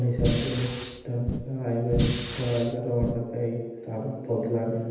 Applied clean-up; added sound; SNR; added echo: none; Fire; 1 dB; reverberation time 1.1 s.